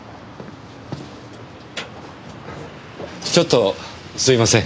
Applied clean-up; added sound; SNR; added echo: none; none; none; none.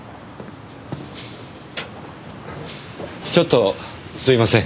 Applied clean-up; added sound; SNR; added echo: none; Shatter + Fire; 20 dB; none.